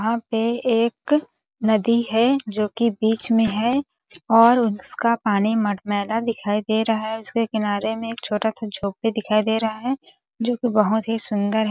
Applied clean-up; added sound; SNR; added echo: none; none; none; none.